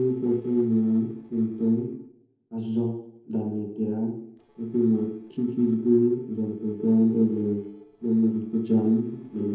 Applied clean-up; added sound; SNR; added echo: neural separator model SepFormer DNS4.